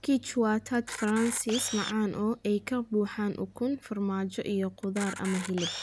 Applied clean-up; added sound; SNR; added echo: none; Camera; 12 dB; none.